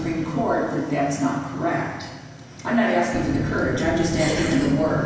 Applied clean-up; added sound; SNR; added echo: none; Boom; 10 dB; reverberation time 0.9 s.